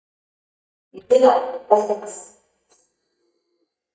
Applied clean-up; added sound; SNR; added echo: neural mask model DeepFilterNet 3.